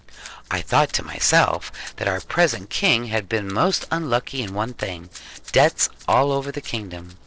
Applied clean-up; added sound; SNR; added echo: neural separator model SepFormer DNS4.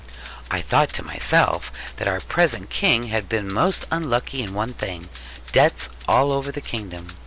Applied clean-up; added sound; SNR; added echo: none; Rattle (instrument); 17 dB; none.